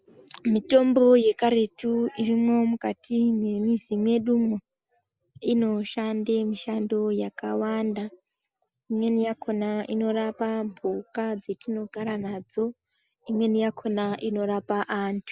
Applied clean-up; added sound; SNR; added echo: none; none; none; none.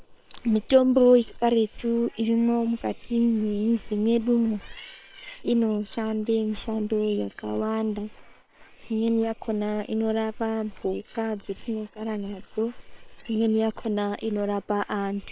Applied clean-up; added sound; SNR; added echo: neural separator model SepFormer WHAM!.